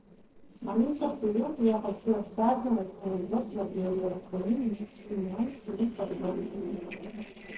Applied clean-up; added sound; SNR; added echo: neural separator model SepFormer DNS4.